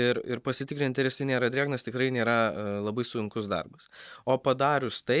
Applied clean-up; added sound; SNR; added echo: neural mask model DeepFilterNet 3.